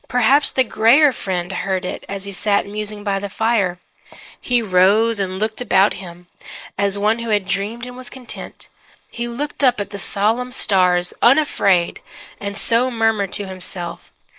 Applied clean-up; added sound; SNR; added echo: neural mask model Resemble Enhance denoiser.